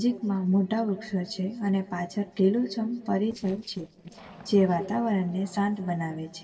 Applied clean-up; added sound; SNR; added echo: neural separator model SepFormer DNS4.